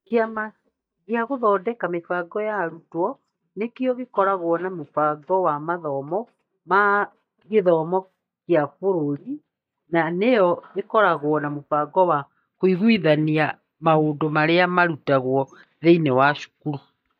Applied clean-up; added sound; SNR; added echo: neural mask model DeepFilterNet 3.